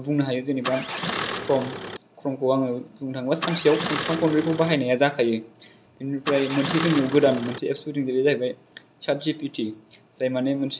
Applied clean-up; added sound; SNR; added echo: none; Engine starting; 7 dB; none.